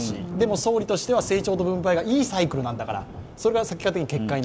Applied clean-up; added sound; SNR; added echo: none; Thunder; 16 dB; none.